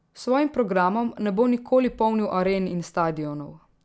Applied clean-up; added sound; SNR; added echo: none; none; none; none.